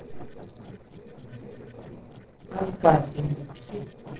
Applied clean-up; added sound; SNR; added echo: neural separator model SepFormer DNS4.